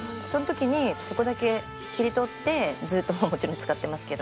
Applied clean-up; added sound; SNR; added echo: none; Wind instrument, woodwind instrument; 16 dB; none.